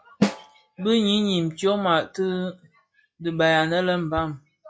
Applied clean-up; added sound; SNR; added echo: classical method log-MMSE.